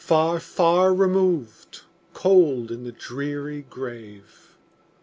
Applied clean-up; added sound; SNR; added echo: none; none; none; none.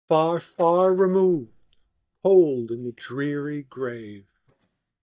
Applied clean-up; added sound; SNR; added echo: neural mask model DeepFilterNet 3.